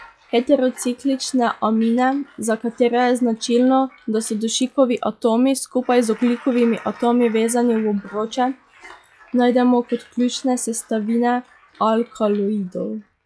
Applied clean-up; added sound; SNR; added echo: classical method log-MMSE.